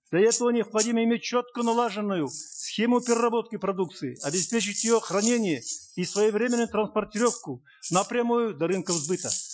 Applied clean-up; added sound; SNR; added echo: classical method Wiener filter.